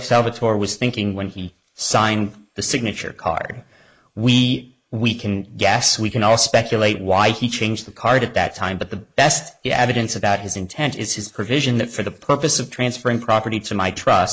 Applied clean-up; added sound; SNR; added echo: neural mask model Resemble Enhance denoiser.